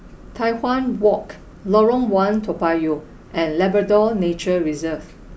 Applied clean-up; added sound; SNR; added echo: none; none; none; none.